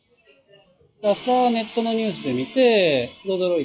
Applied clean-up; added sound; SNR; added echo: classical method WPE with log-MMSE.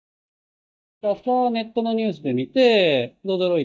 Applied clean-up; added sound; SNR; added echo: neural mask model DeepFilterNet 3.